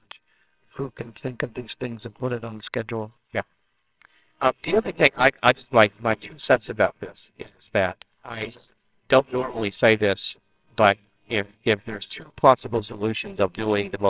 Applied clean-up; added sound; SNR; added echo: neural separator model SepFormer WHAMR!.